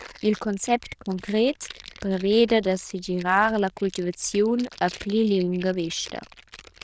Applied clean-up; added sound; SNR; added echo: neural diffusion model UNIVERSE++.